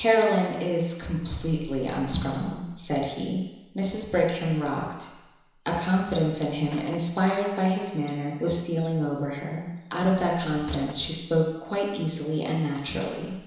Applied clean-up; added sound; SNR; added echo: none; Gunshot, gunfire; 16 dB; reverberation time 1.0 s.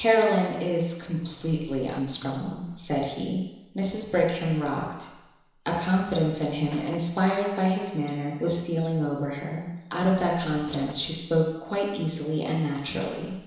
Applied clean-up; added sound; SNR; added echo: neural separator model SepFormer DNS4.